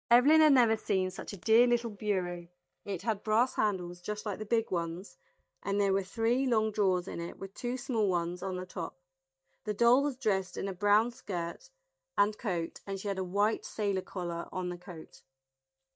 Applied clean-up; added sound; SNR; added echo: neural mask model DeepFilterNet 3.